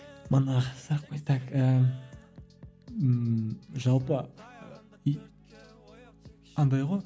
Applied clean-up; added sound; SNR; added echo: none; none; none; none.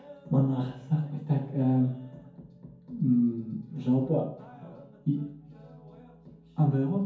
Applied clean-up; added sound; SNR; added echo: none; none; none; reverberation time 0.6 s.